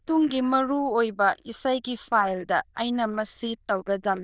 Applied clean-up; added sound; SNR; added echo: neural diffusion model UNIVERSE++.